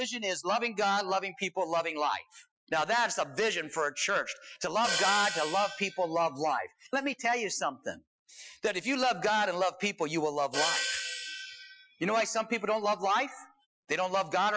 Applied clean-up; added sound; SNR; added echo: classical method Wiener filter.